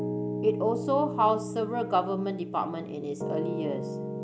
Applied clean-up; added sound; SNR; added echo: none; Piano; 5 dB; none.